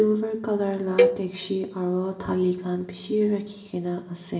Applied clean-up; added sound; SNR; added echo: none; Cowbell; 0 dB; reverberation time 0.8 s.